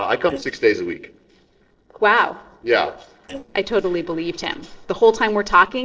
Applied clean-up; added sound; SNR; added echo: neural separator model SepFormer DNS4.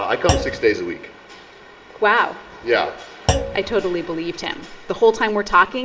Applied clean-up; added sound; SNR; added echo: none; Thump, thud; 7 dB; reverberation time 0.7 s.